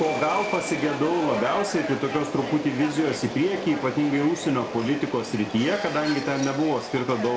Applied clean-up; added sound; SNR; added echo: none; Subway, metro, underground; 8 dB; none.